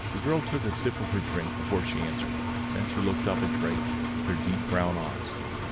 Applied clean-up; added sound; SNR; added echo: none; Engine; -1 dB; none.